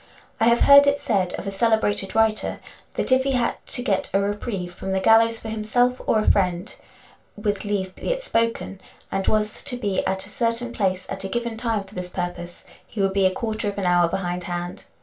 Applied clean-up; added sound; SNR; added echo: none; none; none; reverberation time 0.2 s.